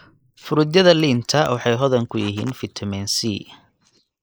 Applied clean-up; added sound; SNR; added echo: neural mask model Resemble Enhance denoiser.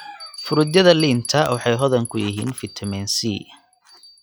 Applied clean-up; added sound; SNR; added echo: classical method log-MMSE.